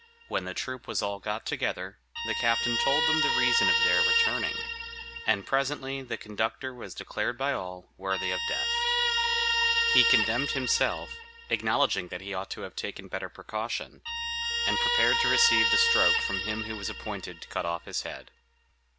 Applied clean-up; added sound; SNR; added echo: none; Guitar; -2 dB; none.